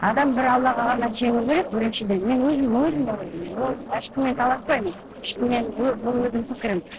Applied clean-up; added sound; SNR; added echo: neural separator model SepFormer DNS4.